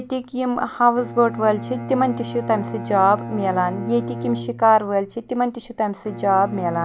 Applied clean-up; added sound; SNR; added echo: none; Bowed string instrument; 11 dB; none.